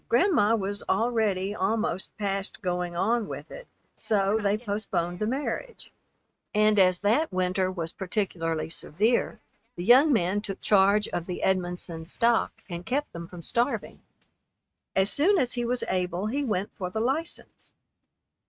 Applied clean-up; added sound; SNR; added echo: neural mask model RNNoise.